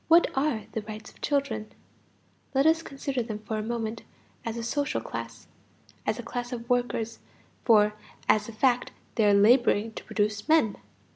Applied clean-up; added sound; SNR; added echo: none; none; none; none.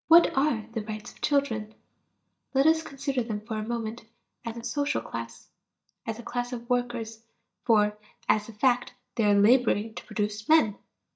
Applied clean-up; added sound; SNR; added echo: neural mask model DeepFilterNet 3.